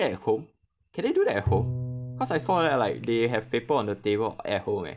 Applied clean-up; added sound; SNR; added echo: none; Bowed string instrument; 7 dB; none.